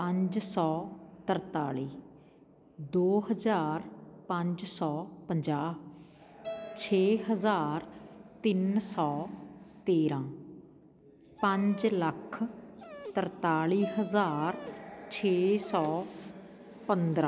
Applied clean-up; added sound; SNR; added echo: none; Keyboard (musical) + Dog; 19 dB; none.